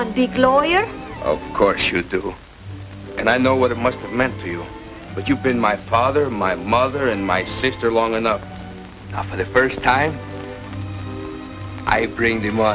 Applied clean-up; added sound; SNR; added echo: none; none; none; none.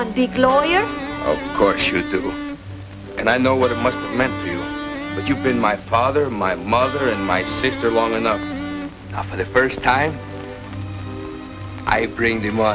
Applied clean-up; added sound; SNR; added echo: none; Electric guitar; 9 dB; none.